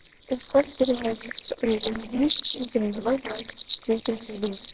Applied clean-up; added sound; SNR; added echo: neural separator model SepFormer WHAMR!.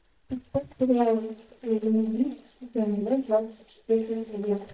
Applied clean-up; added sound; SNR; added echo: neural mask model DeepFilterNet 3.